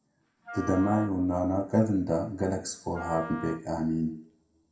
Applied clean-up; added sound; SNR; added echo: none; Wind instrument, woodwind instrument; 15 dB; reverberation time 0.5 s.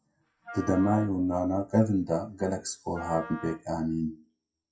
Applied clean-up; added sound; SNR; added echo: classical method WPE with log-MMSE.